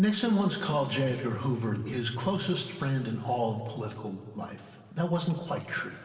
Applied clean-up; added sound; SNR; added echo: none; none; none; reverberation time 2.3 s.